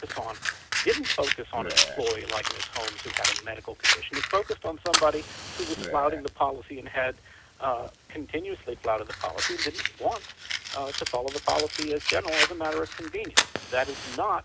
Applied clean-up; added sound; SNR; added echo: none; Fire + Burping, eructation; 1 dB; none.